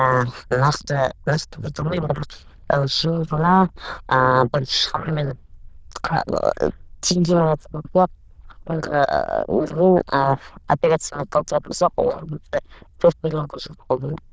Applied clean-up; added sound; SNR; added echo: neural diffusion model UNIVERSE++.